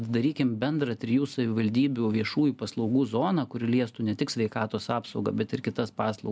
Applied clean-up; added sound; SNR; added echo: none; none; none; none.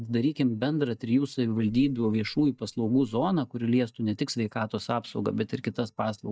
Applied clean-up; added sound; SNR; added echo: neural mask model DeepFilterNet 3.